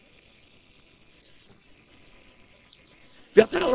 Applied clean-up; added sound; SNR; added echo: neural separator model SepFormer WHAMR!.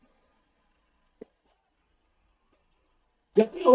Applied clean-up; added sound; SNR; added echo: neural mask model DeepFilterNet 3.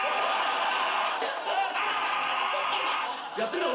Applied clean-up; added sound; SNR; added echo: none; Snare drum; 17 dB; reverberation time 0.4 s.